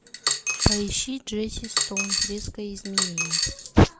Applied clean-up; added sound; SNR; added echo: none; Coin (dropping); 1 dB; none.